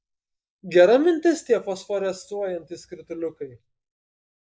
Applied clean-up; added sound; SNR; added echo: neural mask model Resemble Enhance denoiser.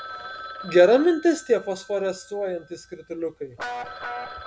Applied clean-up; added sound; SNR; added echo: none; Guitar + Telephone; 14 dB; none.